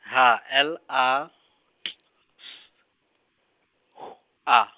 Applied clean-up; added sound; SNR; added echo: none; none; none; none.